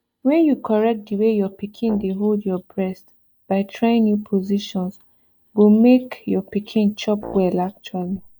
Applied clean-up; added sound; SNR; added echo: neural mask model DeepFilterNet 3.